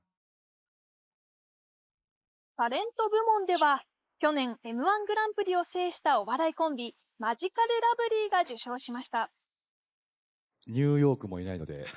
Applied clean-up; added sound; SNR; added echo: neural mask model Resemble Enhance denoiser.